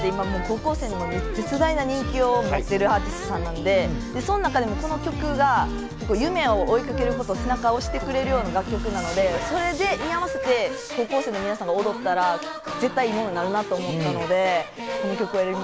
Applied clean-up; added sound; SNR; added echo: none; Wind instrument, woodwind instrument; 14 dB; none.